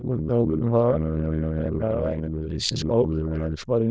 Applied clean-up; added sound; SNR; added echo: neural diffusion model UNIVERSE++.